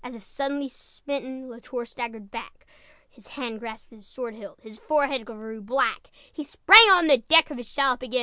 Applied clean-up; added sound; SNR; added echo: none; none; none; none.